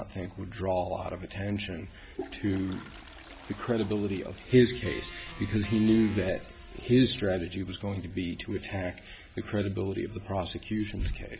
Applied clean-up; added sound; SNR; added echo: none; Organ + Toilet flush; 15 dB; none.